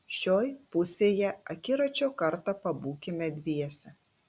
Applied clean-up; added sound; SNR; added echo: none; none; none; none.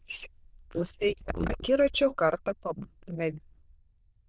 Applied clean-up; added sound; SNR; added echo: neural diffusion model UNIVERSE++.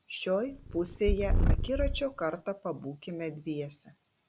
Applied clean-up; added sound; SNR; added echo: none; Purr; -4 dB; none.